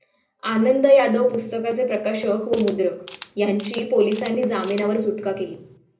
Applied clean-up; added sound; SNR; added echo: none; Camera; 18 dB; reverberation time 0.5 s.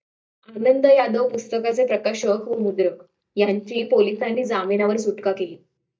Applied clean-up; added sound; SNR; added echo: neural mask model DeepFilterNet 3.